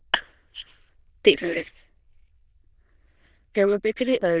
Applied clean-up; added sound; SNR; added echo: neural diffusion model UNIVERSE++.